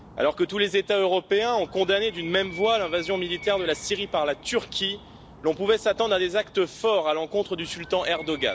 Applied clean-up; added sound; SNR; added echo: none; Animal; 19 dB; none.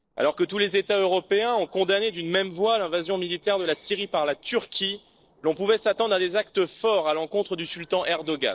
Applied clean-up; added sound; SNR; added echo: neural separator model SepFormer DNS4.